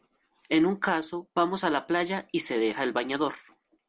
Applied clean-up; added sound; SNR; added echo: none; none; none; none.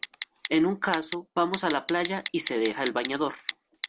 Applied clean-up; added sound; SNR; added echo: none; Telephone; 11 dB; none.